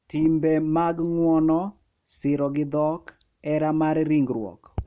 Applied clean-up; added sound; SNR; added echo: none; none; none; none.